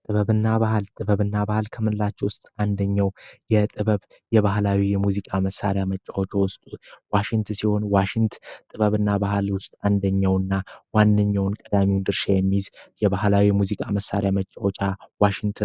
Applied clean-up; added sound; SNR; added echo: none; none; none; none.